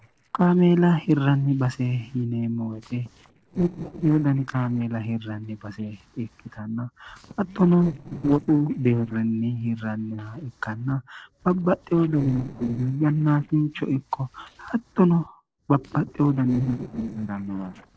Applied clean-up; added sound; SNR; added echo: neural separator model SepFormer DNS4.